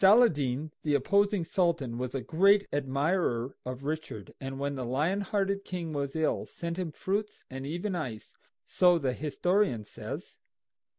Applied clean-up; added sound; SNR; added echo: none; none; none; none.